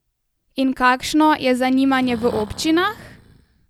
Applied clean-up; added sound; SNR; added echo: none; Breathing; 19 dB; none.